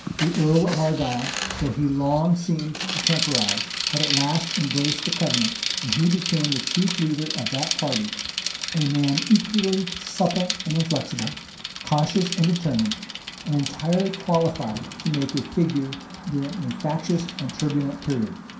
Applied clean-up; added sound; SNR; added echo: none; Bicycle; 6 dB; reverberation time 0.5 s.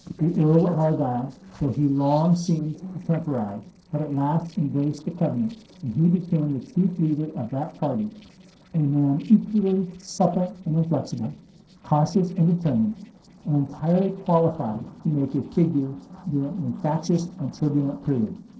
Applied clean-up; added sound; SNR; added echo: neural separator model SepFormer DNS4.